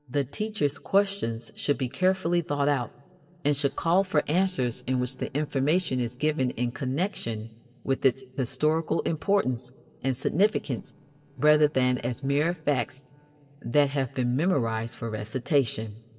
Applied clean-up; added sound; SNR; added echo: neural separator model SepFormer DNS4.